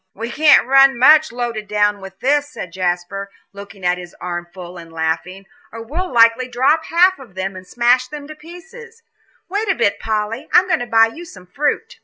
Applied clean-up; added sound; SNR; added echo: none; none; none; none.